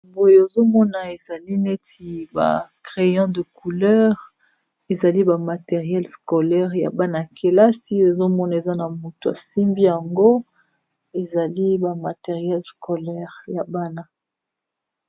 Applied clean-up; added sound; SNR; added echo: none; none; none; none.